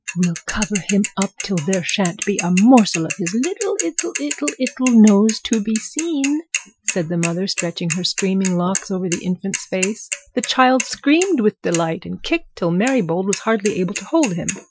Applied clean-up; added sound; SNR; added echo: classical method Wiener filter.